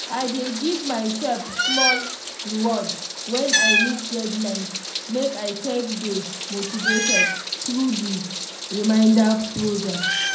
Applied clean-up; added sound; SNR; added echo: none; Meow; 2 dB; reverberation time 0.5 s.